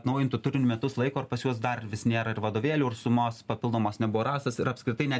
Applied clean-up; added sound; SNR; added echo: none; none; none; none.